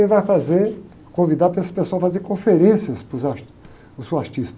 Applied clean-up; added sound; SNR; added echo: none; none; none; none.